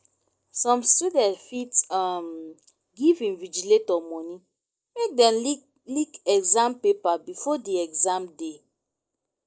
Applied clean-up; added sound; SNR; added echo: neural mask model Resemble Enhance denoiser.